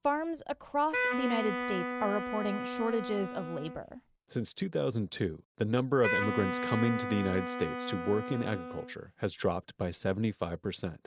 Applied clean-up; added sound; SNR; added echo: none; Wind instrument, woodwind instrument; 4 dB; none.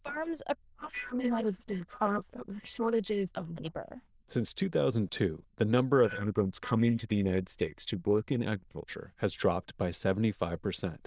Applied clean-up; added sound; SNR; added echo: neural diffusion model UNIVERSE++.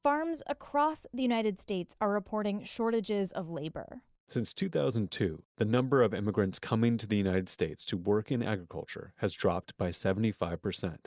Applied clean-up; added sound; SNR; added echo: none; none; none; none.